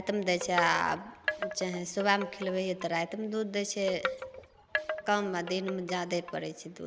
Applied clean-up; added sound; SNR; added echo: none; Wind chime; 7 dB; none.